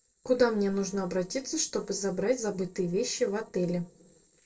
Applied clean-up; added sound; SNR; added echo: neural separator model SepFormer DNS4.